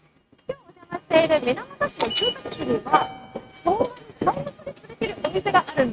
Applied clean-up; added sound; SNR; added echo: neural mask model RNNoise.